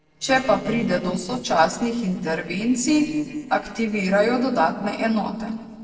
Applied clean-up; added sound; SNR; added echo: neural separator model SepFormer DNS4.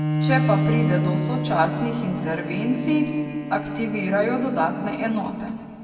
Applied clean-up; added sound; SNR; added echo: none; Bowed string instrument; 1 dB; reverberation time 2.3 s.